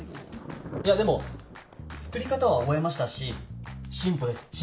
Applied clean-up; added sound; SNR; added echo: none; Thunder; 17 dB; none.